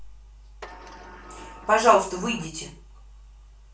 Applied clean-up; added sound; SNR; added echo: none; Sliding door; 18 dB; reverberation time 0.3 s.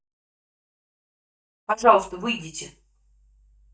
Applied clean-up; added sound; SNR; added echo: neural mask model DeepFilterNet 3.